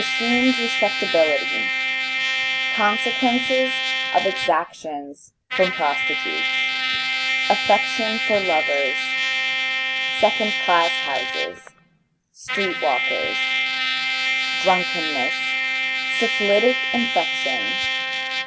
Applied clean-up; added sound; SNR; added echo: none; Trumpet; -2 dB; none.